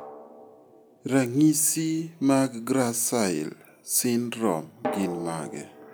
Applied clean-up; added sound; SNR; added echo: none; Drum; 15 dB; none.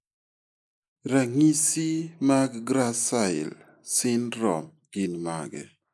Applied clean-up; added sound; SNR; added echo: neural mask model Resemble Enhance denoiser.